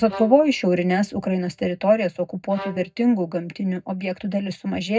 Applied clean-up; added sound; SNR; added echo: neural mask model DeepFilterNet 3.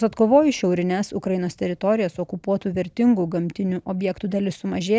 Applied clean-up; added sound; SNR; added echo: none; none; none; none.